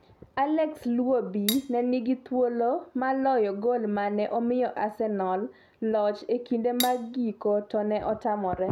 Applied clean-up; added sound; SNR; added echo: none; Cutlery, silverware; 9 dB; none.